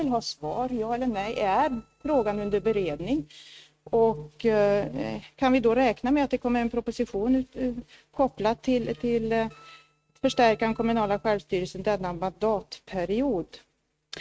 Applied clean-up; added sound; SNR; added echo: neural mask model RNNoise.